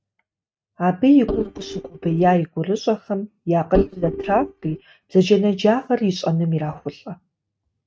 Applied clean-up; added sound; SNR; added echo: neural mask model RNNoise.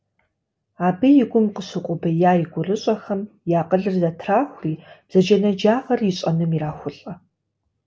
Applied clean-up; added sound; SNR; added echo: none; none; none; none.